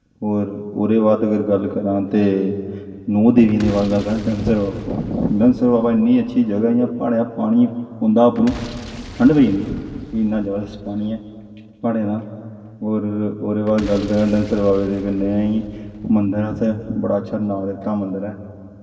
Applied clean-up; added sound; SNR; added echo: none; Boom; 18 dB; reverberation time 2.1 s.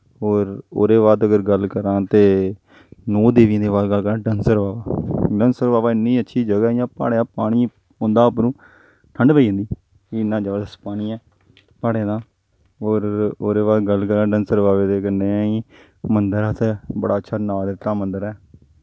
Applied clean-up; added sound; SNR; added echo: none; none; none; none.